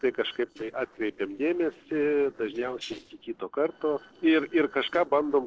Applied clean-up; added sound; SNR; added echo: neural separator model SepFormer DNS4.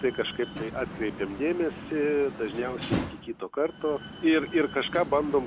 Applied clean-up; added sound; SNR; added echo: none; Slam; 10 dB; none.